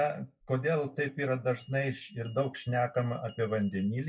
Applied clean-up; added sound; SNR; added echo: classical method WPE with log-MMSE.